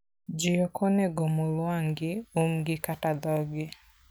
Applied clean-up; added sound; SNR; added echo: none; none; none; none.